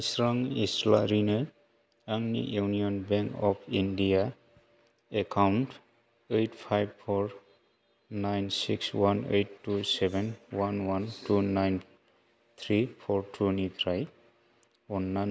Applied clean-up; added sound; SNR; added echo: none; none; none; none.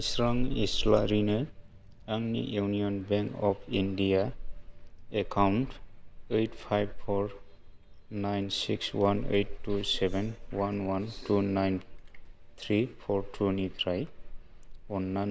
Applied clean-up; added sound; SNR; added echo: none; Wind; 7 dB; none.